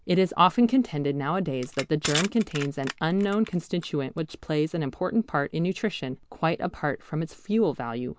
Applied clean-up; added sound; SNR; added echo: none; Crushing; 11 dB; none.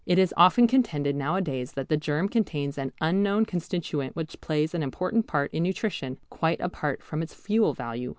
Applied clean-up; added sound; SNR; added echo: none; none; none; none.